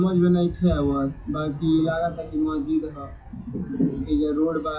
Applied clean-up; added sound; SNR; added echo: classical method WPE with log-MMSE.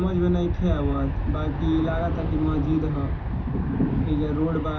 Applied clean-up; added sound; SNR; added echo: none; Aircraft; 2 dB; reverberation time 0.3 s.